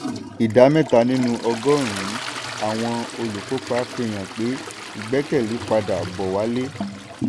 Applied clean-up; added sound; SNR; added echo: none; Toilet flush; 10 dB; none.